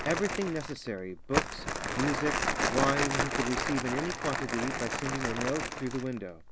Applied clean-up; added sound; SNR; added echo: none; Crumpling, crinkling; 0 dB; none.